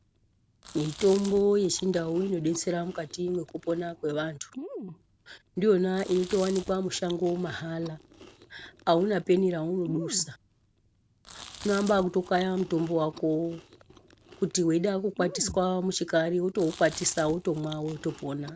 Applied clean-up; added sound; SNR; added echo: none; Chewing, mastication; 18 dB; none.